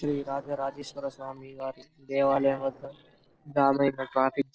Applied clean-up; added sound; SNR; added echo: neural separator model SepFormer DNS4.